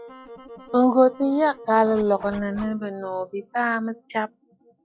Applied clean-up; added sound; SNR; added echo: classical method log-MMSE.